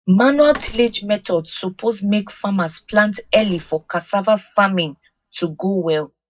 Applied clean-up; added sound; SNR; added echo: neural mask model DeepFilterNet 3.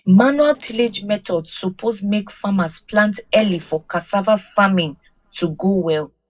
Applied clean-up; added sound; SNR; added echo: neural separator model SepFormer DNS4.